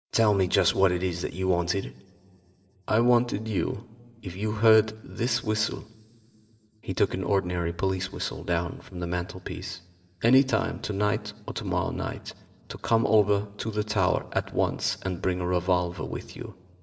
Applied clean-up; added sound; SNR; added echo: none; none; none; reverberation time 2.3 s.